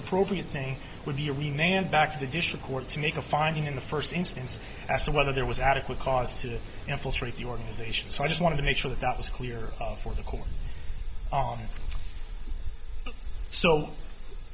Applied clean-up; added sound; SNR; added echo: none; Mechanical fan; 3 dB; none.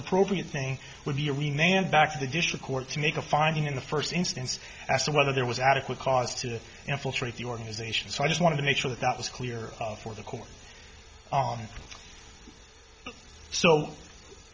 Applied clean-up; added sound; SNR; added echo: none; none; none; none.